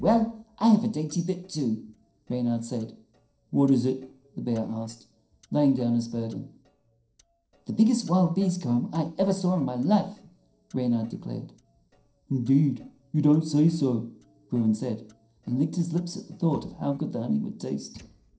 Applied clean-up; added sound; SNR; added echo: neural separator model SepFormer DNS4.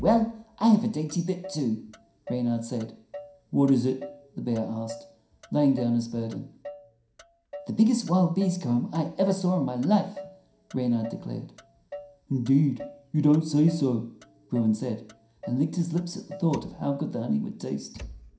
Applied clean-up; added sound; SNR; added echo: none; Motor vehicle (road); 19 dB; reverberation time 0.5 s.